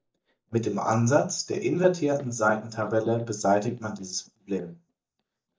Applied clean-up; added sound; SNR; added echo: neural mask model DeepFilterNet 3.